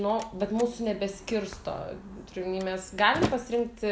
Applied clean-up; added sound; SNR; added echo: none; Slam; 10 dB; none.